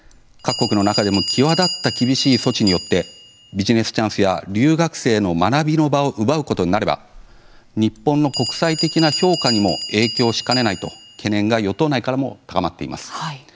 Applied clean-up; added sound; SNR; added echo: none; Bell; 11 dB; none.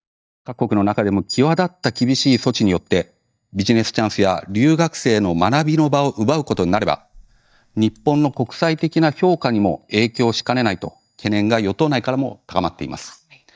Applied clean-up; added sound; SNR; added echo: neural mask model DeepFilterNet 3.